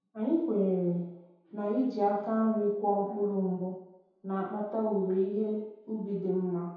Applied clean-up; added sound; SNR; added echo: none; none; none; reverberation time 0.8 s.